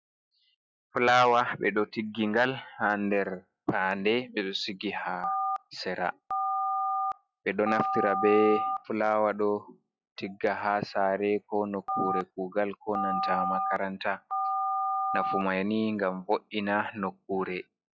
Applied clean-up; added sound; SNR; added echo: classical method log-MMSE.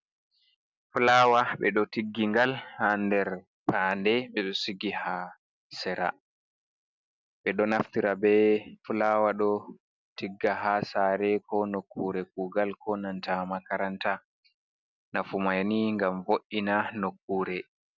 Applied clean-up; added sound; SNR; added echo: none; none; none; none.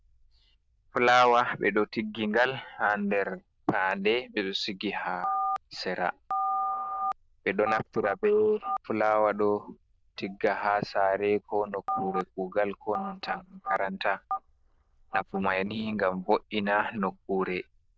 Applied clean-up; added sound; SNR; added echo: neural diffusion model UNIVERSE++.